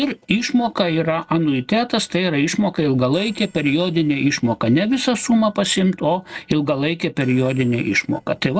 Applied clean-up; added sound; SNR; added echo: neural separator model SepFormer DNS4.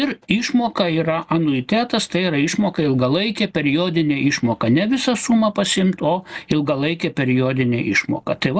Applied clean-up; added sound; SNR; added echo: none; none; none; none.